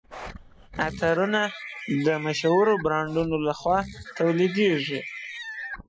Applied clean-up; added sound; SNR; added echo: classical method Wiener filter.